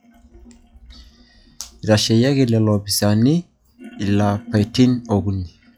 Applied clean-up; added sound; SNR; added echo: classical method log-MMSE.